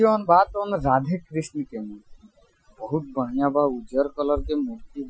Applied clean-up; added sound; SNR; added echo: classical method Wiener filter.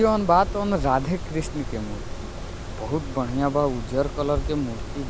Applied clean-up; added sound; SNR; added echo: none; Mechanisms; 7 dB; none.